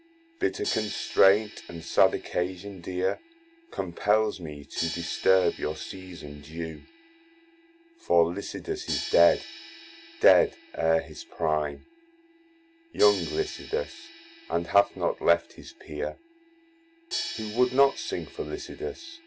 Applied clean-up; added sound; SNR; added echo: none; Crash cymbal; 14 dB; none.